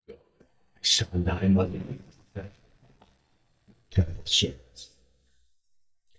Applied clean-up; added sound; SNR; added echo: neural mask model DeepFilterNet 3.